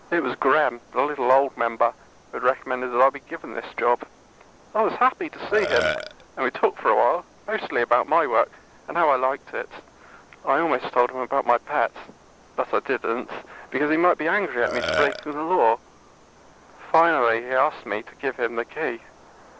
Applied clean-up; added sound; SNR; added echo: none; Burping, eructation; 3 dB; none.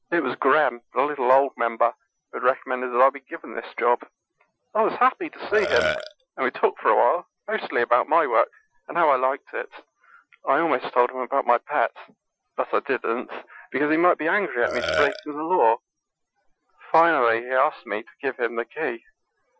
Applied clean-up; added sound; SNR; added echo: classical method Wiener filter.